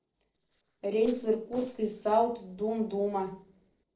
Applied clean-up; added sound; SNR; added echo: neural separator model SepFormer DNS4.